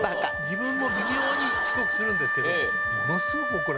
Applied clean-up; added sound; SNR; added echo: none; Wind instrument, woodwind instrument; -3 dB; none.